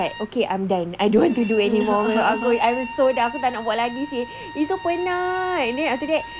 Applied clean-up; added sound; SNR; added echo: none; Bowed string instrument; 13 dB; none.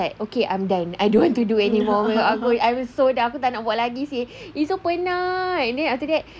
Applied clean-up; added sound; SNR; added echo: none; none; none; none.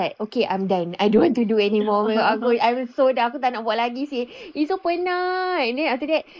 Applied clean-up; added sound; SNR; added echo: neural mask model Resemble Enhance denoiser.